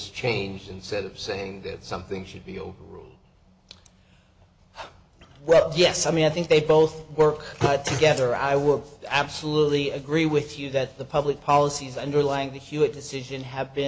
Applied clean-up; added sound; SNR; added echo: none; none; none; none.